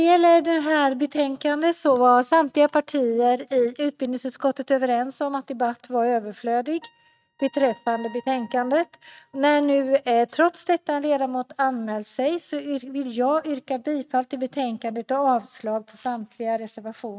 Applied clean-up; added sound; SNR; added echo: neural mask model RNNoise.